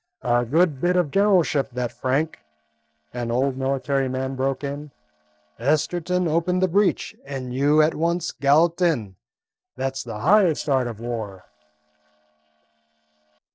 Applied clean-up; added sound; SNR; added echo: neural separator model SepFormer DNS4.